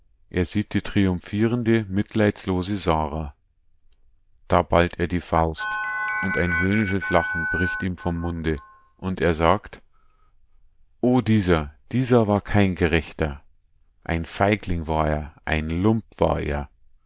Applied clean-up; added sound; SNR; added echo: neural diffusion model UNIVERSE++.